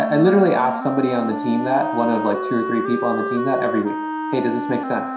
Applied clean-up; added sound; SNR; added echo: none; Wind instrument, woodwind instrument; 5 dB; reverberation time 0.7 s.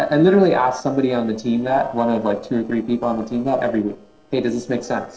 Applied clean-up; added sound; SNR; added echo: neural separator model SepFormer DNS4.